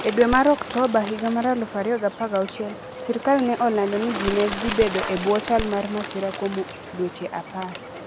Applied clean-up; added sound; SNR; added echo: none; Bird; 9 dB; none.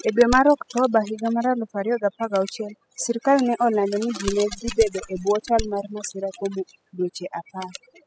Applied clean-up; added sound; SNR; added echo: classical method spectral subtraction.